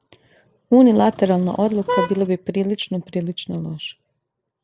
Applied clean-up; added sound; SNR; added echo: none; Vehicle horn, car horn, honking; 7 dB; none.